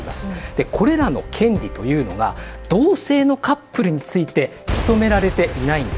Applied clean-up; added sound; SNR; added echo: none; Shatter / Crushing / Boom; 11 dB; none.